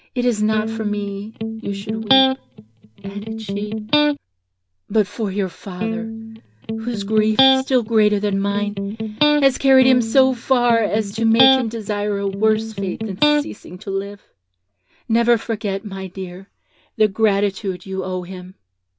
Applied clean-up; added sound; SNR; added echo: none; Electric guitar; 0 dB; none.